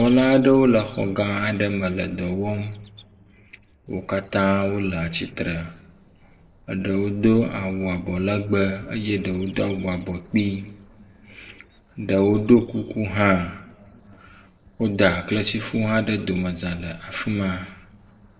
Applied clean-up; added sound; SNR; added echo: neural separator model SepFormer DNS4.